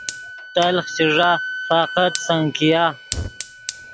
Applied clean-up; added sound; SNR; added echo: none; Fire + Wind instrument, woodwind instrument; 9 dB; none.